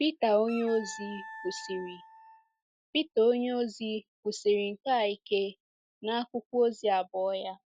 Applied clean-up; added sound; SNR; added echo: classical method log-MMSE.